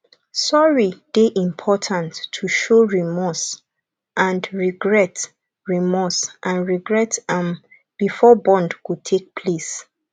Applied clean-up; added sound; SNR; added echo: none; none; none; none.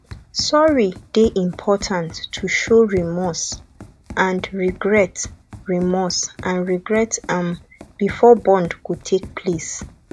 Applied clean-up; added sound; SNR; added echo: none; Run; 18 dB; none.